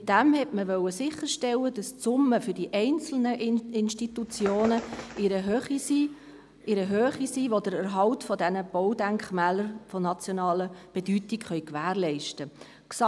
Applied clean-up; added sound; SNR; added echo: none; Bird; 14 dB; none.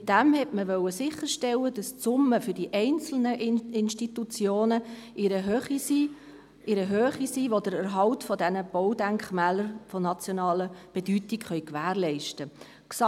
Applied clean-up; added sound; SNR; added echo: none; none; none; none.